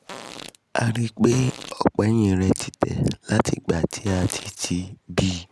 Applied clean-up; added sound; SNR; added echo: none; Fart; 18 dB; none.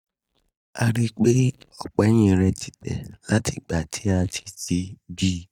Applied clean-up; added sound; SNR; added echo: neural mask model DeepFilterNet 3.